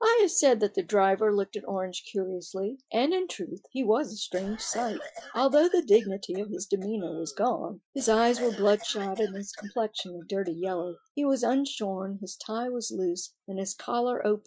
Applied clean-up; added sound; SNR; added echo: classical method Wiener filter.